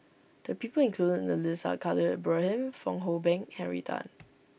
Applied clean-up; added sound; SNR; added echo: none; none; none; none.